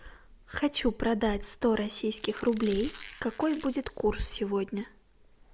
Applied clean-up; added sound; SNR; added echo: none; Squeak; 20 dB; none.